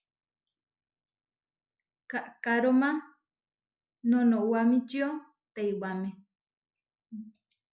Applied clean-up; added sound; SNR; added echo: none; none; none; none.